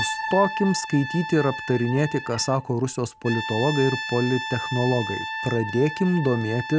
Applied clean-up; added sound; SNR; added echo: none; Brass instrument + Piano; 8 dB; none.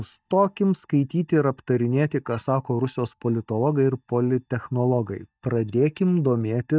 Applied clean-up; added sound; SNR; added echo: neural mask model DeepFilterNet 3.